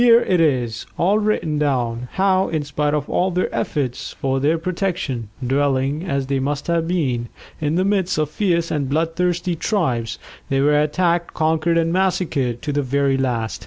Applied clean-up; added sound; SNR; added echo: none; none; none; none.